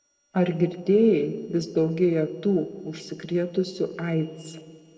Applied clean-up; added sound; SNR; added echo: neural separator model SepFormer DNS4.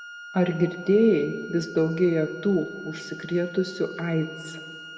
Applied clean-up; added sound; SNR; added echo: none; Wind instrument, woodwind instrument; 16 dB; reverberation time 1.6 s.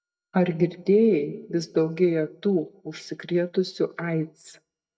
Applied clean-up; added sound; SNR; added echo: neural mask model DeepFilterNet 3.